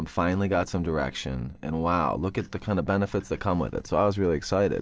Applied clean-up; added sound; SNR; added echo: neural separator model SepFormer DNS4.